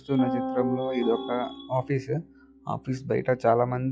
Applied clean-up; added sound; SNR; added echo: classical method log-MMSE.